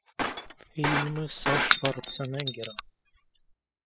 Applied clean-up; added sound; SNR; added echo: classical method spectral subtraction.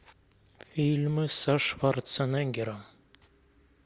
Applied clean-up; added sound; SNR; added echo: none; none; none; none.